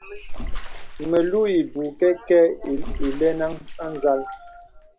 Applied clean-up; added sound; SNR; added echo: none; Bathtub (filling or washing) / Water / Splash, splatter; 7 dB; none.